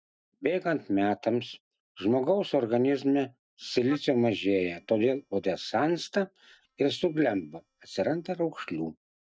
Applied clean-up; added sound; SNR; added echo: neural mask model DeepFilterNet 3.